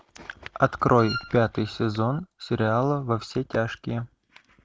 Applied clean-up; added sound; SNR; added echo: none; Wind instrument, woodwind instrument; 10 dB; none.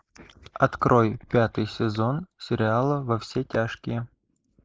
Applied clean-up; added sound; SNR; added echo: neural mask model Resemble Enhance denoiser.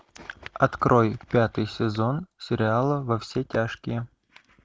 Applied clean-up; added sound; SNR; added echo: none; none; none; none.